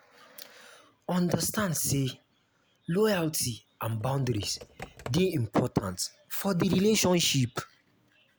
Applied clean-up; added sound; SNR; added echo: none; Computer keyboard; 17 dB; none.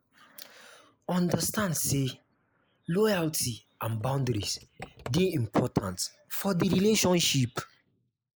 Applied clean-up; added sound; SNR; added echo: neural mask model Resemble Enhance denoiser.